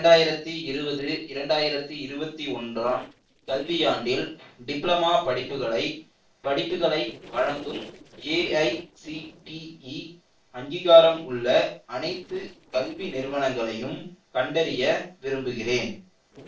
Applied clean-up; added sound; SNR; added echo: neural separator model SepFormer DNS4.